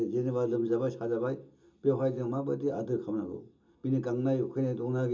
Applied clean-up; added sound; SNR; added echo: none; none; none; reverberation time 0.2 s.